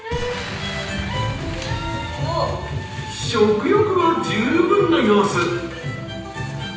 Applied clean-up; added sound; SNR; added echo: none; Boom; 14 dB; reverberation time 0.9 s.